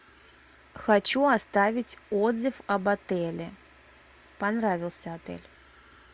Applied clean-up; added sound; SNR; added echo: none; none; none; none.